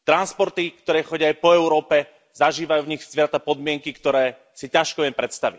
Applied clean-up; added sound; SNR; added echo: none; none; none; none.